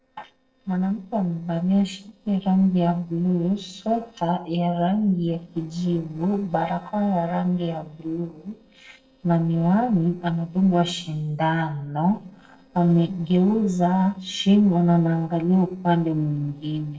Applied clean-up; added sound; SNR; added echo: neural separator model SepFormer DNS4.